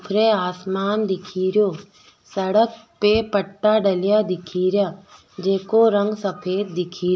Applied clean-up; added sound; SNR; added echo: none; none; none; none.